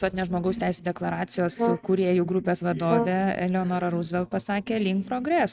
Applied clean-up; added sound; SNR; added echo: neural mask model RNNoise.